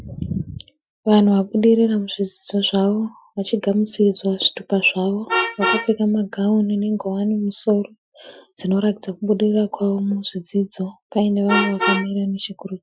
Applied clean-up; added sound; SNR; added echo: classical method Wiener filter.